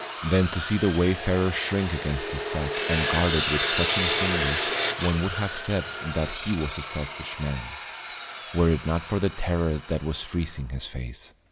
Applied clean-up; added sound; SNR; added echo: none; Sawing; 3 dB; none.